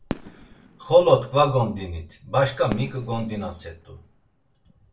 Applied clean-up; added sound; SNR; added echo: none; Fireworks; 16 dB; reverberation time 0.3 s.